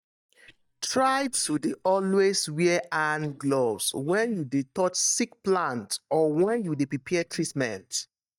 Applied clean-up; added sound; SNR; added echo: neural mask model DeepFilterNet 3.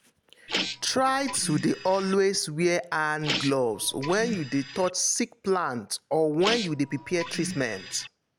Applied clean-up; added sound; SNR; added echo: none; Printer; 8 dB; none.